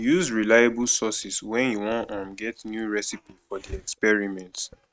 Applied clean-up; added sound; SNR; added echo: neural mask model RNNoise.